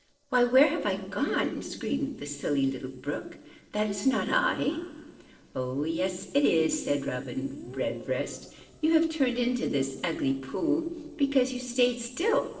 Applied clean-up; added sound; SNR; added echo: neural separator model SepFormer DNS4.